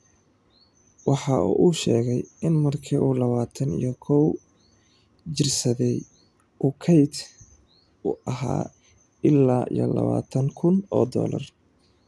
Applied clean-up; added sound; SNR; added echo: none; none; none; none.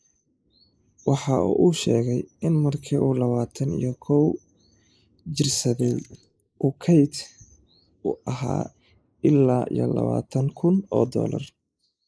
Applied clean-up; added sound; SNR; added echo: neural mask model Resemble Enhance denoiser.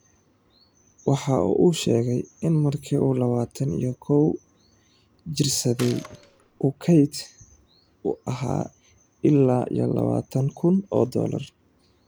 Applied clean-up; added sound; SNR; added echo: none; Gunshot, gunfire; 18 dB; none.